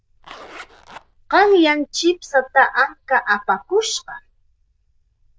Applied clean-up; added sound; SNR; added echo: neural diffusion model UNIVERSE++.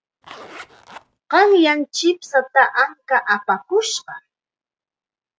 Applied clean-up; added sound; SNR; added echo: none; Zipper (clothing); 20 dB; none.